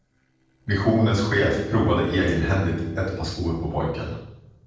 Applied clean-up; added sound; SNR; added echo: neural separator model SepFormer DNS4.